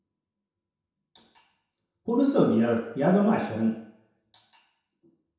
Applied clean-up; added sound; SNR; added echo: none; none; none; reverberation time 0.7 s.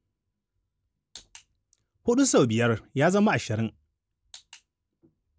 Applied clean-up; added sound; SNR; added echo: none; none; none; none.